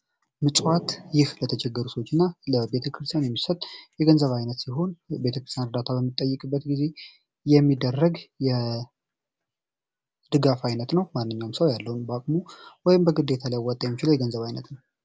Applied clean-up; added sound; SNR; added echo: none; none; none; none.